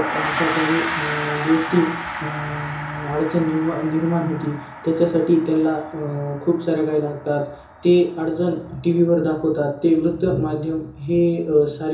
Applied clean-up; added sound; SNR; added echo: none; Gong; 10 dB; reverberation time 0.7 s.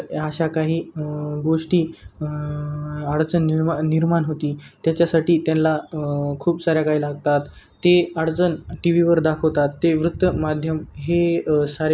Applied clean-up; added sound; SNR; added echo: none; none; none; none.